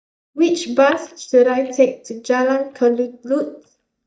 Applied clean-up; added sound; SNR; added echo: neural mask model DeepFilterNet 3.